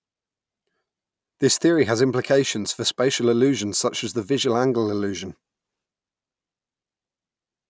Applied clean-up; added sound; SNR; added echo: none; none; none; none.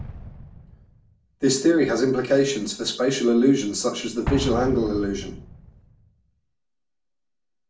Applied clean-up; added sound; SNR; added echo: none; Explosion; 13 dB; reverberation time 0.3 s.